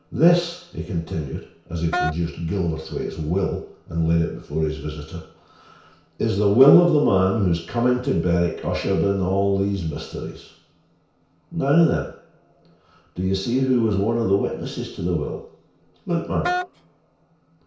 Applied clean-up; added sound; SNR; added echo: none; Wind instrument, woodwind instrument; 5 dB; reverberation time 0.6 s.